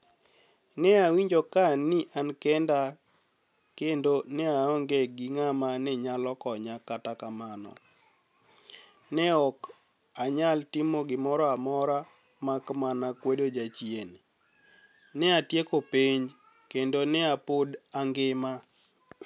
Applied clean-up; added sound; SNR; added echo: none; none; none; none.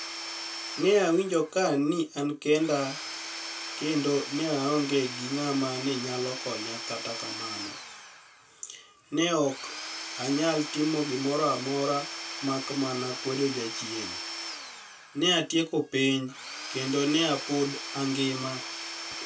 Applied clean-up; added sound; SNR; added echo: none; Tools / Domestic sounds, home sounds; 9 dB; reverberation time 0.2 s.